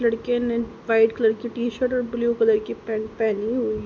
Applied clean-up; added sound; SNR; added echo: none; none; none; none.